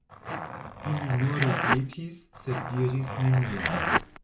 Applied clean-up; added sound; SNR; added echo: none; Zipper (clothing); 2 dB; none.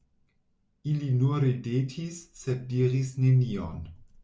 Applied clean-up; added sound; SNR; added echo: none; none; none; none.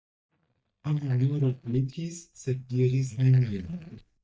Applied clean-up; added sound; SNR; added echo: neural mask model DeepFilterNet 3.